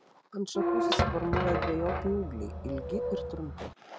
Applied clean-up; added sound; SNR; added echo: none; Squeak / Thump, thud; -3 dB; none.